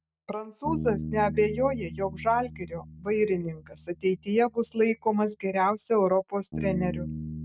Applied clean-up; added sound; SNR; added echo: neural mask model RNNoise.